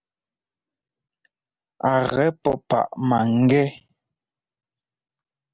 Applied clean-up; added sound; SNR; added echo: none; none; none; none.